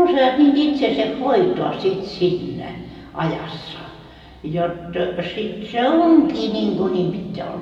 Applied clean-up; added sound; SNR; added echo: none; none; none; reverberation time 1.7 s.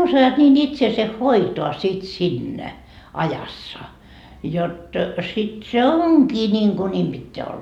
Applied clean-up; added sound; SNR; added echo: none; none; none; none.